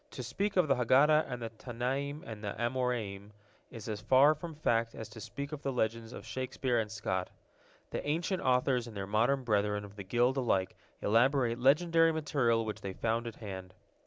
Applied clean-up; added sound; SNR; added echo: none; none; none; none.